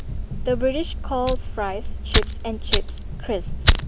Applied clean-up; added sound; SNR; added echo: none; Fire; -4 dB; none.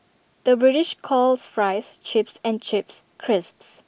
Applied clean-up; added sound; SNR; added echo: none; none; none; none.